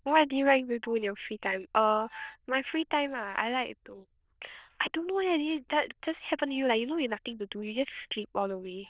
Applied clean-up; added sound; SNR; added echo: neural diffusion model UNIVERSE++.